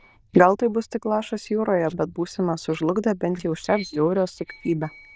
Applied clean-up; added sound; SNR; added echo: neural diffusion model UNIVERSE++.